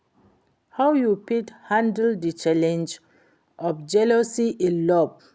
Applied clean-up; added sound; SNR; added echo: none; none; none; none.